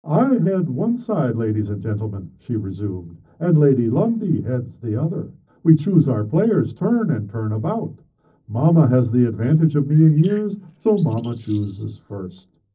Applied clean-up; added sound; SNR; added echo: neural separator model SepFormer DNS4.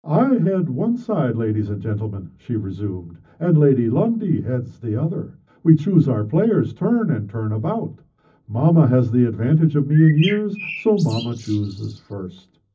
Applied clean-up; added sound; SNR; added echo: none; Bird; 15 dB; reverberation time 0.4 s.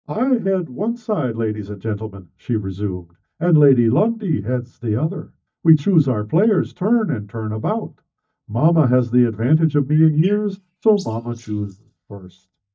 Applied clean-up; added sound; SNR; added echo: neural mask model DeepFilterNet 3.